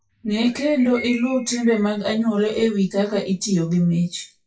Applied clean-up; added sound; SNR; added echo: classical method WPE with log-MMSE.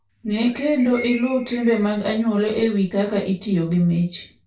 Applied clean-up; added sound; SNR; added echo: none; Bird; 18 dB; reverberation time 0.3 s.